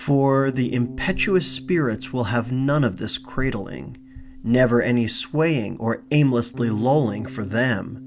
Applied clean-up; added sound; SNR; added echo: none; Bass guitar; 16 dB; none.